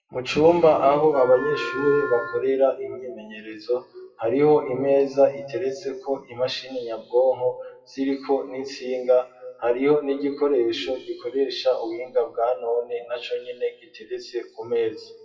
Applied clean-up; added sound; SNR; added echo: classical method WPE with log-MMSE.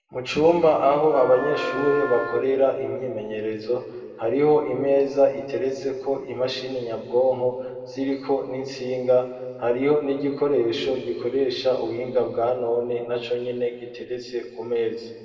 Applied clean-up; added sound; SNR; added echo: none; Wind instrument, woodwind instrument; 9 dB; reverberation time 2.0 s.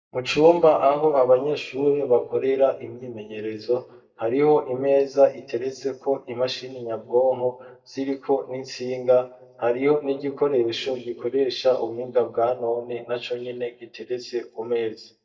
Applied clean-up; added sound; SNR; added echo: neural mask model DeepFilterNet 3.